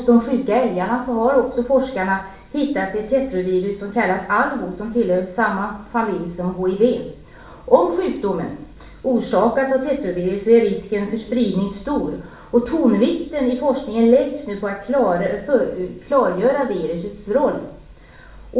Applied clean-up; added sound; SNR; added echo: none; none; none; reverberation time 0.6 s.